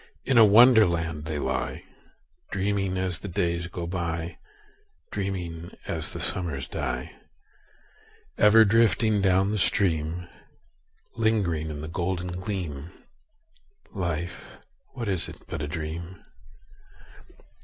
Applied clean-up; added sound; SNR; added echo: none; none; none; none.